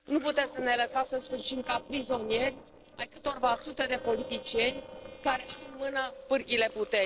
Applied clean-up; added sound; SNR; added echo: neural separator model SepFormer DNS4.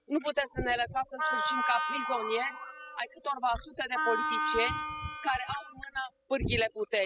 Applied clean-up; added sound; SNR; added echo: classical method spectral subtraction.